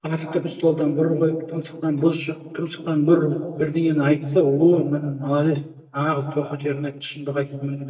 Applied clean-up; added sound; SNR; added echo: neural mask model DeepFilterNet 3.